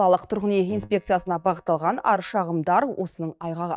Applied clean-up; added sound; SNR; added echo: neural mask model DeepFilterNet 3.